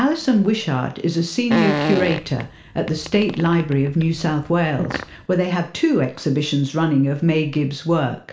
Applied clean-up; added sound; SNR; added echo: none; Fart; 8 dB; reverberation time 0.4 s.